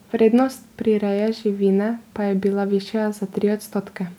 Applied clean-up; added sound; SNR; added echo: none; none; none; none.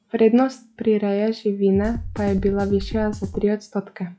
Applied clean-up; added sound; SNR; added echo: classical method log-MMSE.